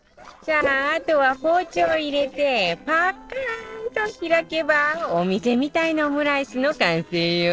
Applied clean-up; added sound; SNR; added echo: neural separator model SepFormer DNS4.